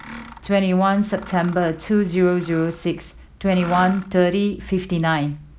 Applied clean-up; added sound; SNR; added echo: none; Mechanisms; 19 dB; none.